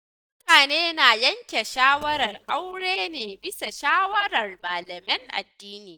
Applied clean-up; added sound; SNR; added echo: neural mask model DeepFilterNet 3.